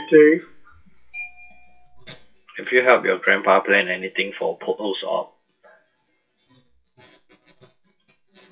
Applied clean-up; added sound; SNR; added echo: classical method WPE with log-MMSE.